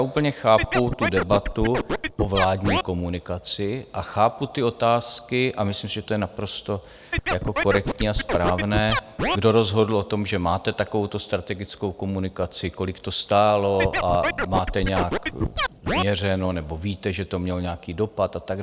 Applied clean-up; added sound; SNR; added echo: none; Scratching (performance technique); 2 dB; none.